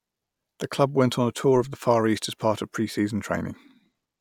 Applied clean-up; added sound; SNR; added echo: none; none; none; none.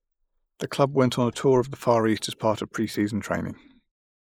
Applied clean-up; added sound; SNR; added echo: neural mask model Resemble Enhance denoiser.